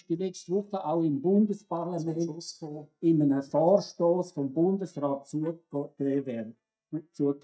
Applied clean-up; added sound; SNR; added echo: neural mask model DeepFilterNet 3.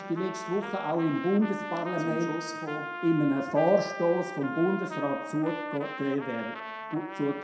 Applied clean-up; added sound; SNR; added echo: none; Trumpet; 9 dB; reverberation time 0.6 s.